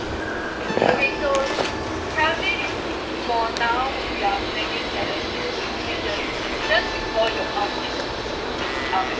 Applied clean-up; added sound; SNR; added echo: none; Livestock, farm animals, working animals + Trumpet; 12 dB; none.